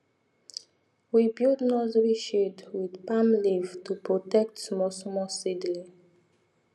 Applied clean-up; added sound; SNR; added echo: none; none; none; none.